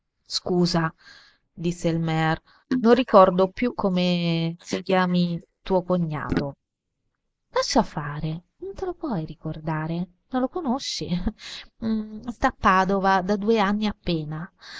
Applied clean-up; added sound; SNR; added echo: neural mask model Resemble Enhance denoiser.